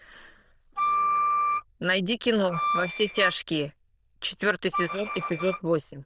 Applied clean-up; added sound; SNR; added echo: neural diffusion model UNIVERSE++.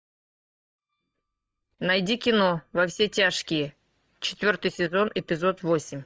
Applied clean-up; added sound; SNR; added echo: neural mask model DeepFilterNet 3.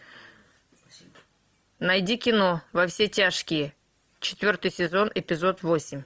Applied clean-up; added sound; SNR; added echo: none; none; none; none.